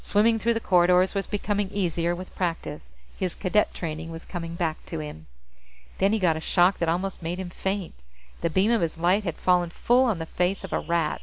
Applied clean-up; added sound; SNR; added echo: none; none; none; none.